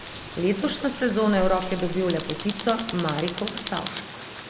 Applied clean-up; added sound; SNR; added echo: none; Rain + Tools; 9 dB; none.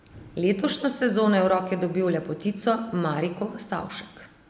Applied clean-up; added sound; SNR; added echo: none; none; none; none.